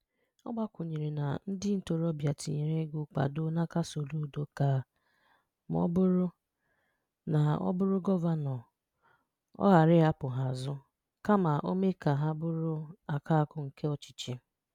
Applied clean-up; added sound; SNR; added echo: none; none; none; none.